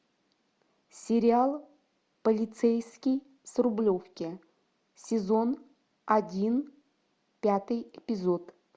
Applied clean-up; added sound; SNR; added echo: none; none; none; none.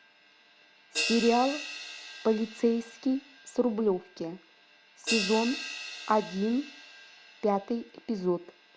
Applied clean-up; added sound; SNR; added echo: none; Crash cymbal; 9 dB; none.